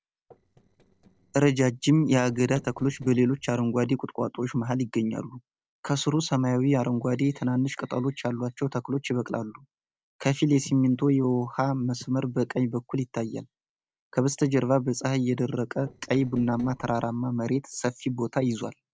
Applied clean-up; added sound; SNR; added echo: neural separator model SepFormer DNS4.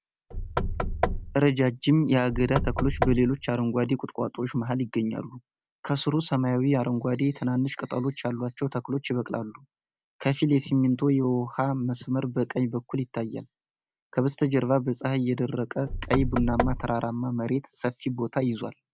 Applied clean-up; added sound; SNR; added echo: none; Knock / Wood; 3 dB; none.